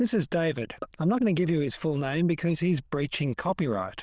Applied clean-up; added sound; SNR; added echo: neural diffusion model UNIVERSE++.